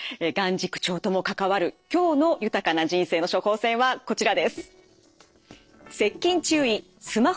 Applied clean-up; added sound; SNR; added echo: neural separator model SepFormer DNS4.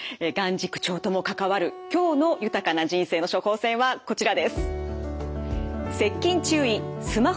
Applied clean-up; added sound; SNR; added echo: none; Wind instrument, woodwind instrument; 19 dB; none.